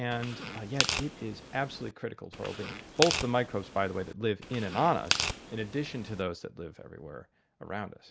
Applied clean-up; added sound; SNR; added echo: none; Tearing; 3 dB; none.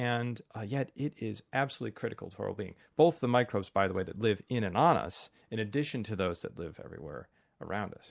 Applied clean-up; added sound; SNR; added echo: none; none; none; none.